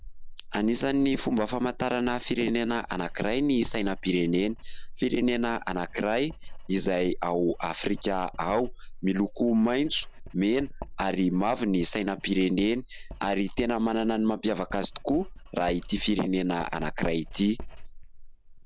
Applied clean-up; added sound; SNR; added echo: none; Writing; 11 dB; none.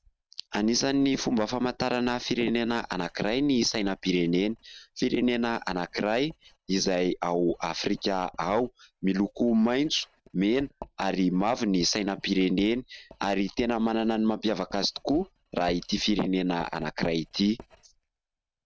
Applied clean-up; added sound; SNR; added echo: neural mask model RNNoise.